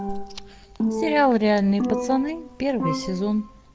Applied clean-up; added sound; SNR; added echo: none; Percussion; 6 dB; none.